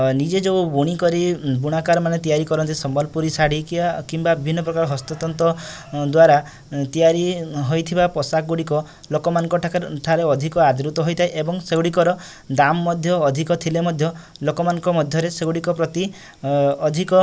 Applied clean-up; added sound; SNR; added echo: none; none; none; none.